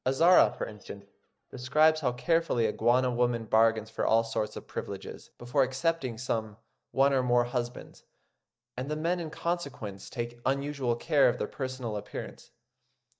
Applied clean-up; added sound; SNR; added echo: neural mask model DeepFilterNet 3.